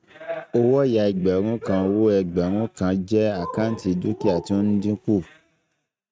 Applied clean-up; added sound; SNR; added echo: neural mask model RNNoise.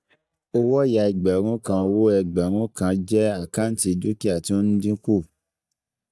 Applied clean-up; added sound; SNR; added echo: neural mask model DeepFilterNet 3.